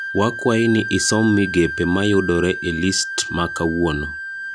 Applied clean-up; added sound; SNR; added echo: none; Wind instrument, woodwind instrument; 8 dB; none.